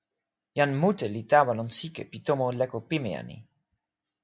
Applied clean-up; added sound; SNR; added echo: none; none; none; none.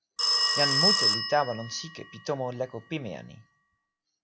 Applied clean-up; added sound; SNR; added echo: none; Telephone; -4 dB; none.